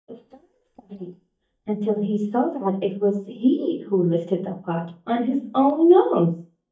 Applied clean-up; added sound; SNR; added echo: neural mask model DeepFilterNet 3.